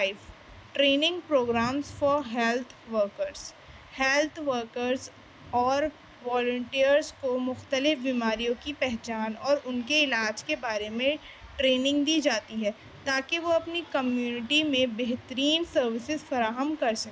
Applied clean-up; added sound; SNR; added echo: none; none; none; none.